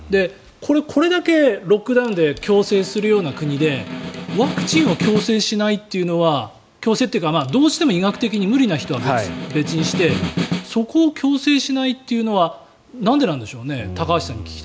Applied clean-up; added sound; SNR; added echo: none; Snare drum; 8 dB; none.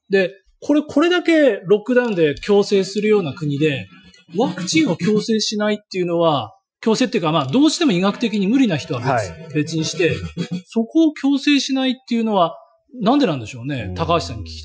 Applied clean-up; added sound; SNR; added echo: classical method Wiener filter.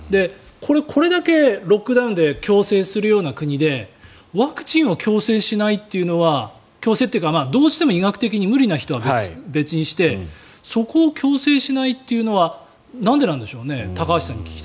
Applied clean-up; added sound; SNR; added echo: none; none; none; none.